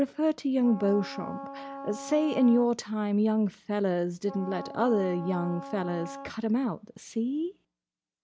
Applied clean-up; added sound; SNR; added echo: none; Wind instrument, woodwind instrument; 14 dB; none.